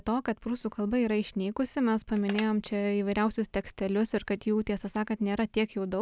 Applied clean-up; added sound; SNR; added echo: none; Telephone; 17 dB; none.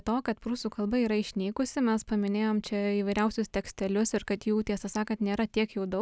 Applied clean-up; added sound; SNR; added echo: none; none; none; none.